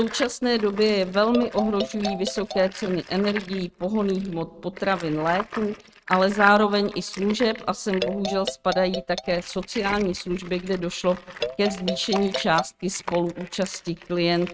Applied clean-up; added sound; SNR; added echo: neural mask model RNNoise.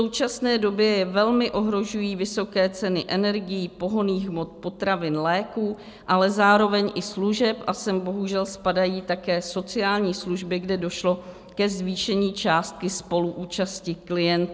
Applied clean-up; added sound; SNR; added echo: none; none; none; none.